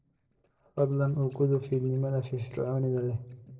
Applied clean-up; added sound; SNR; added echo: neural separator model SepFormer DNS4.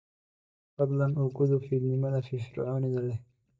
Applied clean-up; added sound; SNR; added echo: neural mask model DeepFilterNet 3.